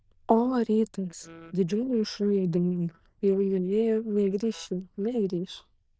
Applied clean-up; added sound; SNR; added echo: neural diffusion model UNIVERSE++.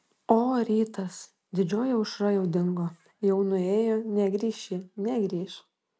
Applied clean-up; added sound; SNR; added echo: none; none; none; none.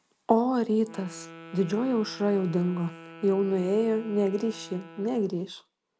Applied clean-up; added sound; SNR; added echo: none; Wind instrument, woodwind instrument; 19 dB; none.